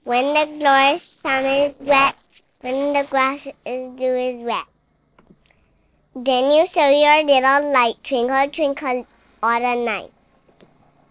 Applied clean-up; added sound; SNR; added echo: neural separator model SepFormer DNS4.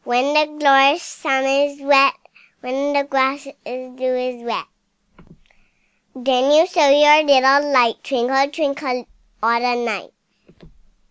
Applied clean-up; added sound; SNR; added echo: none; none; none; none.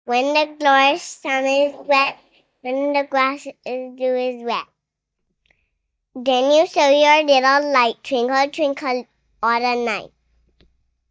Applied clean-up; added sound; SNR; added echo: neural mask model DeepFilterNet 3.